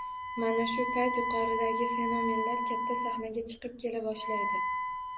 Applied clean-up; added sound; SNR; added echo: none; Wind instrument, woodwind instrument; -1 dB; none.